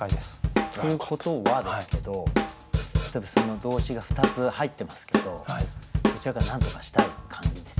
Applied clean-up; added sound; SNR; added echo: none; Drum kit; -3 dB; none.